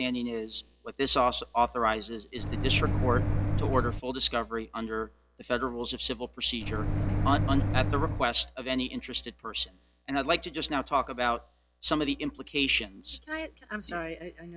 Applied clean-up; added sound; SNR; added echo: none; Microwave oven; -4 dB; none.